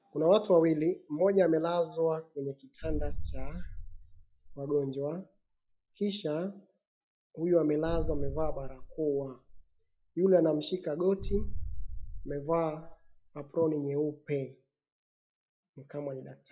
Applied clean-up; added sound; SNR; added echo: classical method log-MMSE.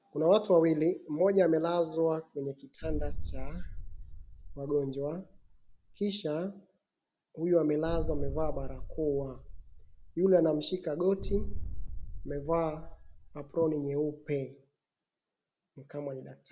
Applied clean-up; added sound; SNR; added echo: none; Boom; 4 dB; none.